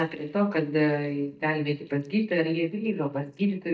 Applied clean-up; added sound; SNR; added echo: neural mask model DeepFilterNet 3.